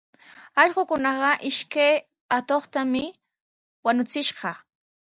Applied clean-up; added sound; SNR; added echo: none; none; none; none.